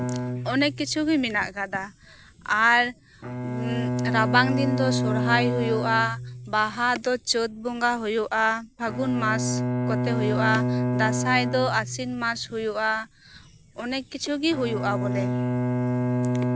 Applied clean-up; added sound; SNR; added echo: none; Bowed string instrument; 2 dB; none.